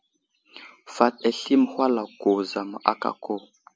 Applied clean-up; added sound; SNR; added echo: none; none; none; none.